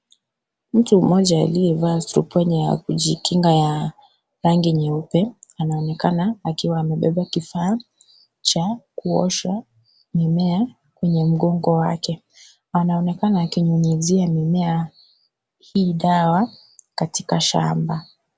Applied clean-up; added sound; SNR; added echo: none; none; none; none.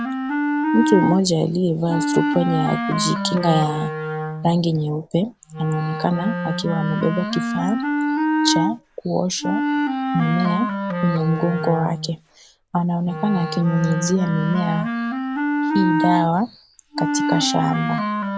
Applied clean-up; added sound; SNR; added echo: none; Wind instrument, woodwind instrument; 2 dB; none.